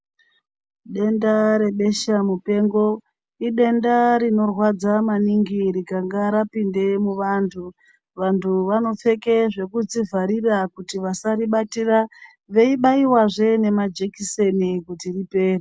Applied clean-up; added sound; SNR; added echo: none; none; none; none.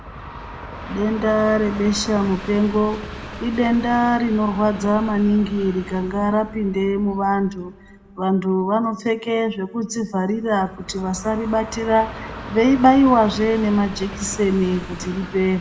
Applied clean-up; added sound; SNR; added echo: none; Train; 14 dB; reverberation time 1.2 s.